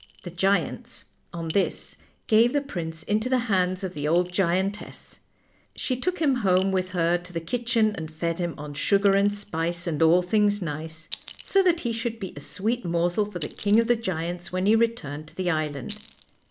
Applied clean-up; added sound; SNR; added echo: none; Chink, clink; 11 dB; none.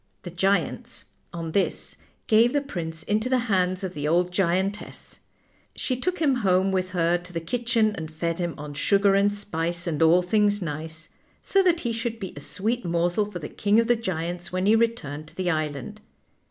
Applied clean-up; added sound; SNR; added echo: none; none; none; none.